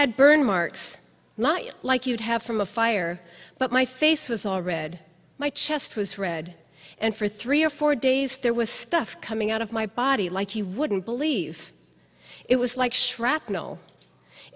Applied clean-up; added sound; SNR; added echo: none; none; none; none.